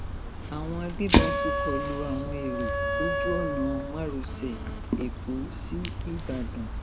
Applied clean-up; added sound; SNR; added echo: none; Wind instrument, woodwind instrument + Fire; -4 dB; none.